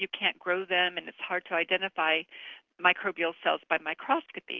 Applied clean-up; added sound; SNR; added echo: none; none; none; none.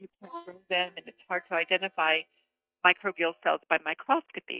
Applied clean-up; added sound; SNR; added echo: neural mask model DeepFilterNet 3.